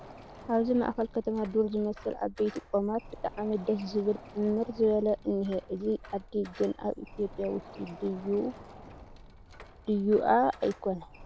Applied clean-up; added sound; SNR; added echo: none; Door; 18 dB; none.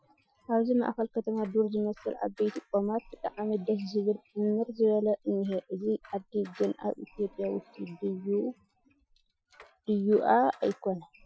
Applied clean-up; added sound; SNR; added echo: classical method Wiener filter.